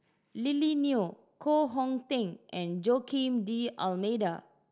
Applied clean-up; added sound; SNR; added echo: none; none; none; none.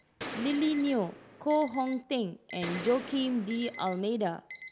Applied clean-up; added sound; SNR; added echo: none; Gunshot, gunfire + Alarm; 13 dB; none.